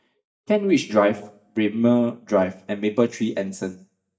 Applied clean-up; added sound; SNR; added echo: neural mask model DeepFilterNet 3.